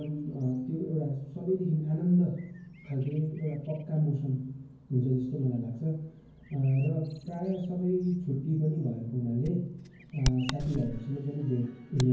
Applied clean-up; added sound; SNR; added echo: none; Bird vocalization, bird call, bird song; 14 dB; reverberation time 0.9 s.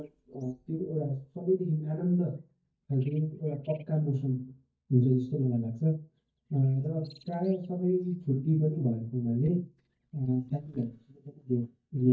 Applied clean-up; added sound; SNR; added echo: neural mask model DeepFilterNet 3.